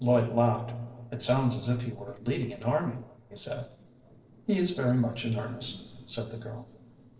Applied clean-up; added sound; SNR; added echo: neural separator model SepFormer DNS4.